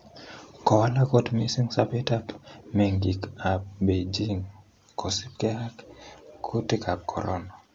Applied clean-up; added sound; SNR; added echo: none; none; none; none.